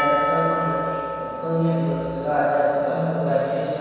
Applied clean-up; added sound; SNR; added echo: none; Percussion; 5 dB; reverberation time 2.2 s.